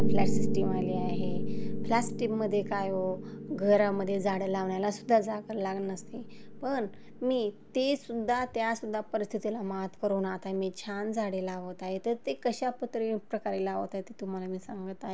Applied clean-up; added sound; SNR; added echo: none; Piano; 1 dB; none.